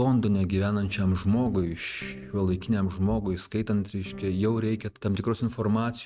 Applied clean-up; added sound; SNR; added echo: neural mask model RNNoise.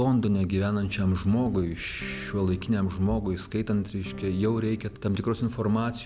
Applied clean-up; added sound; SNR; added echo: none; Acoustic guitar / Strum; 16 dB; none.